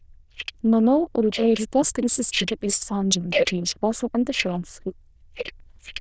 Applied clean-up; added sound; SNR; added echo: neural diffusion model UNIVERSE++.